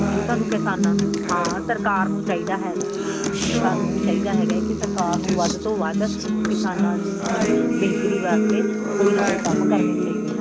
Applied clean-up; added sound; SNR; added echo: none; Acoustic guitar; -5 dB; none.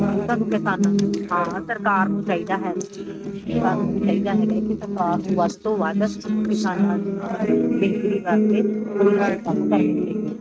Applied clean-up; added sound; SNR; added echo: neural mask model RNNoise.